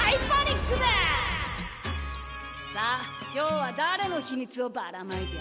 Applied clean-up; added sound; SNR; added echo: none; none; none; none.